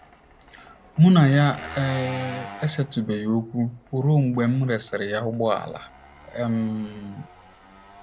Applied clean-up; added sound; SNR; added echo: none; Engine; 18 dB; none.